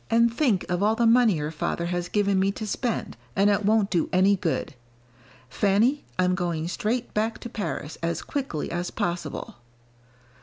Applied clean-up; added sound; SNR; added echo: none; none; none; none.